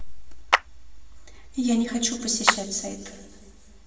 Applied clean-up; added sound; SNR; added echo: none; Clapping; 1 dB; reverberation time 2.3 s.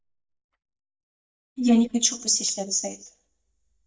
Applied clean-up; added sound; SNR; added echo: neural mask model DeepFilterNet 3.